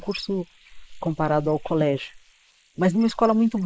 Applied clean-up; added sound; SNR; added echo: neural mask model Resemble Enhance denoiser.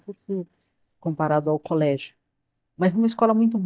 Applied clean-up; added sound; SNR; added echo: neural mask model DeepFilterNet 3.